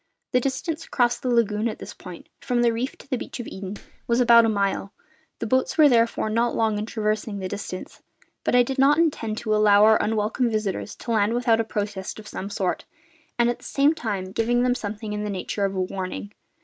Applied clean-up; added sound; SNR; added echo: neural mask model RNNoise.